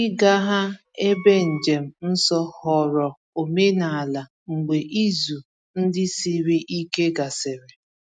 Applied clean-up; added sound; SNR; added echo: neural mask model RNNoise.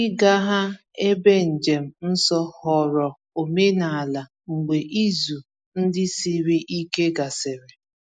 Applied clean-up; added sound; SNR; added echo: neural mask model Resemble Enhance denoiser.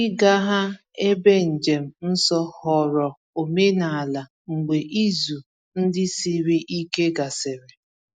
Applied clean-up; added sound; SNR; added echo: neural mask model DeepFilterNet 3.